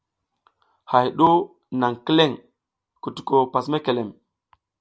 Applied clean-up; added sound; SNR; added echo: none; none; none; none.